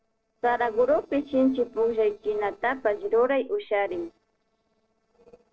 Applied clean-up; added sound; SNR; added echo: neural separator model SepFormer DNS4.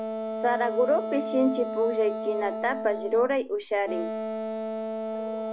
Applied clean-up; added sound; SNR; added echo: none; Wind instrument, woodwind instrument; 4 dB; none.